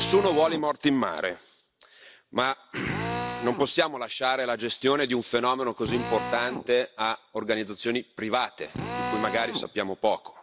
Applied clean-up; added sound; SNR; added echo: none; Drill; 10 dB; none.